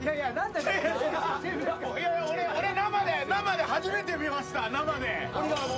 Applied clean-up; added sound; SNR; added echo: none; Wind instrument, woodwind instrument; 13 dB; none.